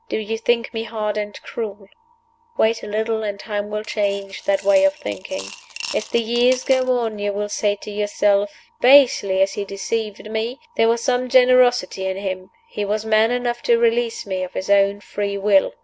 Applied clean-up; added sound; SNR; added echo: none; Coin (dropping) / Glass; 17 dB; none.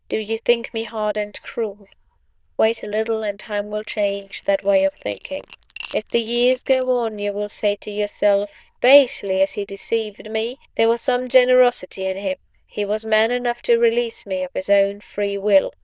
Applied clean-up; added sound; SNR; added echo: neural diffusion model UNIVERSE++.